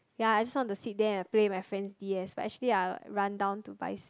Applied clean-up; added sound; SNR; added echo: none; none; none; none.